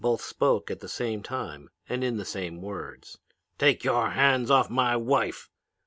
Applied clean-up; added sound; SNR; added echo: none; none; none; none.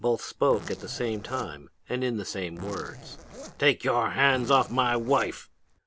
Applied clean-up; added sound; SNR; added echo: none; Zipper (clothing); 17 dB; none.